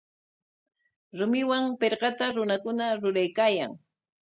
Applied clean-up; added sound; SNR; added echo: none; none; none; none.